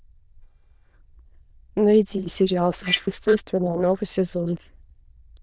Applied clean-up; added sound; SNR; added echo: neural diffusion model UNIVERSE++.